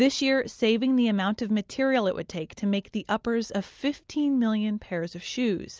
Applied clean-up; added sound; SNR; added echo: none; none; none; none.